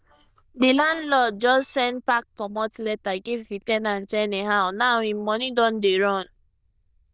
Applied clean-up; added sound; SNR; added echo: neural diffusion model UNIVERSE++.